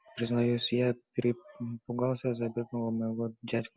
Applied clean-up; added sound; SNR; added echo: none; none; none; none.